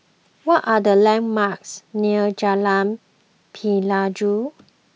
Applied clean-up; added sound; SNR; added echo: none; none; none; none.